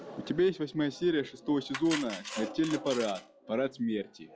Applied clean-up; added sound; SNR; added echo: classical method log-MMSE.